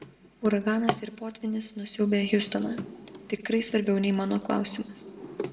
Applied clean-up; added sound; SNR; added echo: none; Drawer open or close; 12 dB; reverberation time 1.0 s.